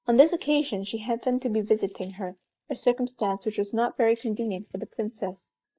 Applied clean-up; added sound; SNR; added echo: neural mask model DeepFilterNet 3.